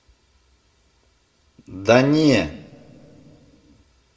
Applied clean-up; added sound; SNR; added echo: none; none; none; reverberation time 0.5 s.